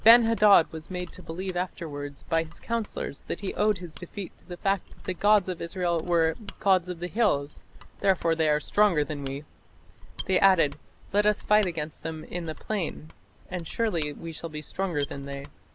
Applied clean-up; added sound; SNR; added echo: none; Mechanisms; 13 dB; none.